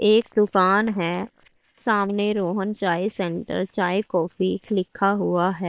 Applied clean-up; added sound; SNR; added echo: neural separator model SepFormer WHAM!.